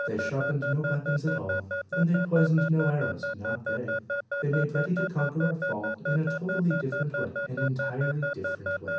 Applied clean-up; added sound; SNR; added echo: none; Alarm / Keyboard (musical); 3 dB; reverberation time 0.6 s.